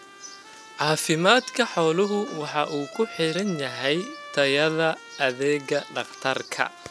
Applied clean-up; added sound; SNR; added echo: none; Trumpet; 18 dB; none.